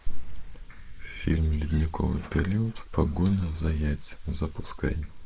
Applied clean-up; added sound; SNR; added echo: neural mask model Resemble Enhance denoiser.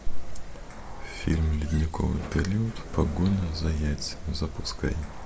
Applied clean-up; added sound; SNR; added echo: none; Sliding door; 17 dB; none.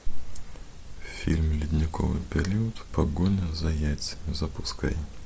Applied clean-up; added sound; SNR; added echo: none; none; none; none.